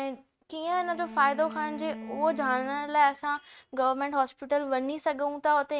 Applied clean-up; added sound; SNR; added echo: neural mask model RNNoise.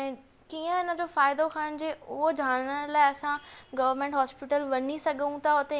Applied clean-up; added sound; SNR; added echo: none; none; none; none.